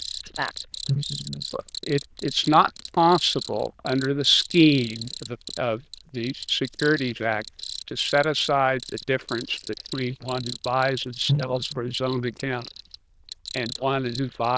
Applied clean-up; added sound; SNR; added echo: neural diffusion model UNIVERSE++.